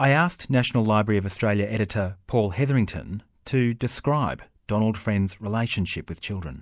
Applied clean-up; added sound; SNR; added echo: none; none; none; none.